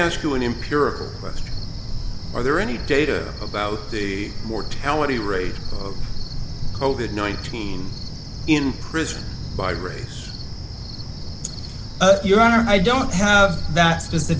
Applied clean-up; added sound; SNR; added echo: none; Cricket; 5 dB; none.